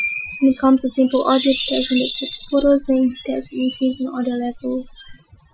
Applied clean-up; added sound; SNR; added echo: classical method Wiener filter.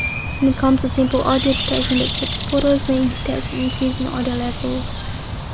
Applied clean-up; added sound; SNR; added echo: none; Bird; 3 dB; none.